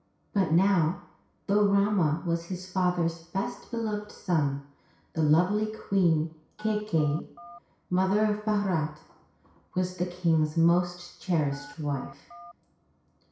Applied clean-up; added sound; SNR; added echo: none; Telephone; 18 dB; reverberation time 0.6 s.